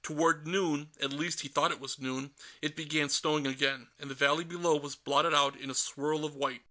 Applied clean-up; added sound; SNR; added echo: none; none; none; none.